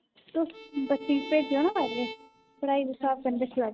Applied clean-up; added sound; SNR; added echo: neural mask model RNNoise.